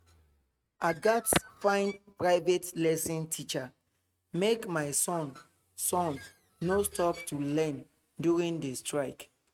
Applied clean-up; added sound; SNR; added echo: neural mask model RNNoise.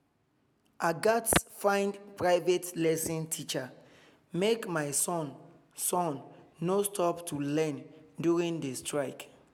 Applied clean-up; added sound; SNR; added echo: none; none; none; none.